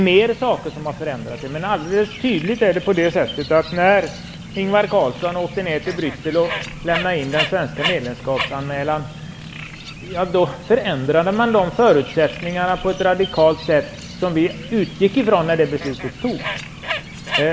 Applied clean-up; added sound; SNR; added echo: none; Bird; 11 dB; none.